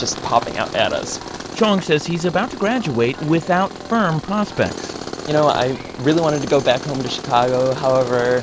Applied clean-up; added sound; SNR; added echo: none; Tools; 12 dB; none.